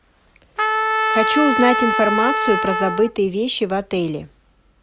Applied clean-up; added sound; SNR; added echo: none; Trumpet; 0 dB; none.